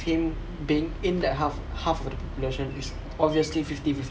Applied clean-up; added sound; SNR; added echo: none; Musical instrument + Bird vocalization, bird call, bird song; 18 dB; none.